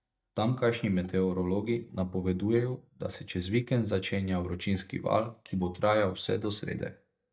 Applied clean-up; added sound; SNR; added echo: neural mask model DeepFilterNet 3.